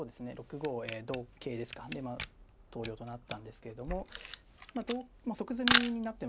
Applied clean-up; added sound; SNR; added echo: none; Camera; -4 dB; none.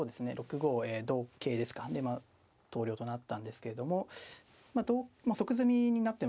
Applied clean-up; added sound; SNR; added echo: none; none; none; none.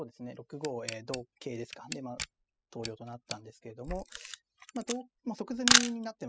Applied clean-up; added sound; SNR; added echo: classical method spectral subtraction.